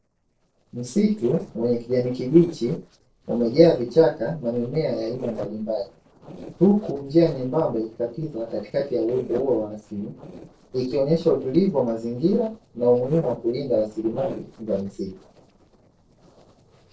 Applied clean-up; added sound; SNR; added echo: neural separator model SepFormer DNS4.